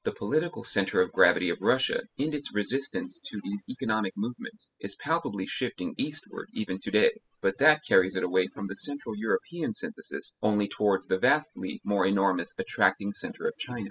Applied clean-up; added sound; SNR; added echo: classical method spectral subtraction.